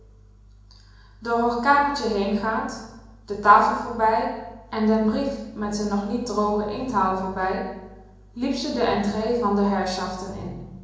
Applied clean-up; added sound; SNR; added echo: none; none; none; reverberation time 1.0 s.